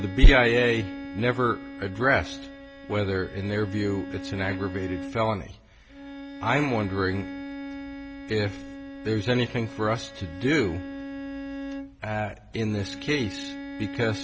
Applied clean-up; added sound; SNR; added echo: none; Bowed string instrument; 12 dB; none.